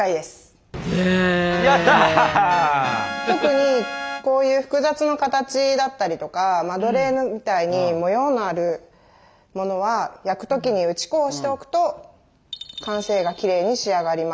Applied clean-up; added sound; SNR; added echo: none; none; none; none.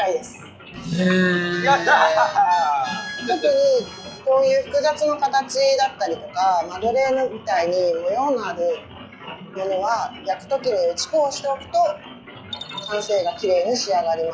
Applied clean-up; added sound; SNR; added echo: classical method log-MMSE.